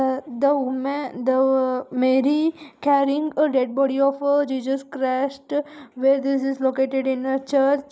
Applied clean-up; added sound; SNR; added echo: none; none; none; none.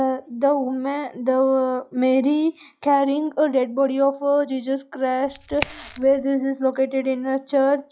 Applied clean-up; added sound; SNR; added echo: classical method log-MMSE.